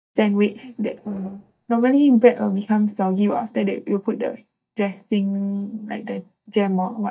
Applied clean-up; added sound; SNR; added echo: neural mask model DeepFilterNet 3.